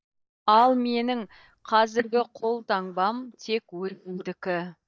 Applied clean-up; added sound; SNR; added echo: neural mask model DeepFilterNet 3.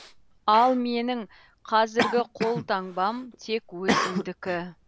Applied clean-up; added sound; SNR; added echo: none; Cough; 6 dB; none.